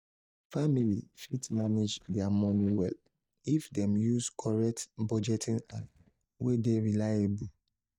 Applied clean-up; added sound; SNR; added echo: neural mask model DeepFilterNet 3.